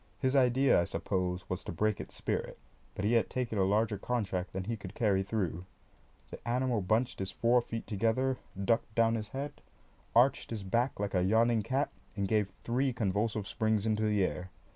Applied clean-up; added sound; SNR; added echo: none; none; none; none.